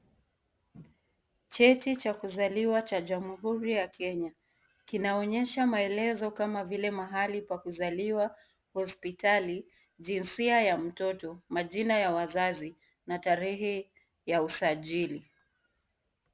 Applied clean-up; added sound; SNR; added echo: none; none; none; none.